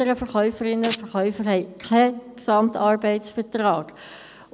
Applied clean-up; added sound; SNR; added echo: none; Domestic sounds, home sounds; 14 dB; none.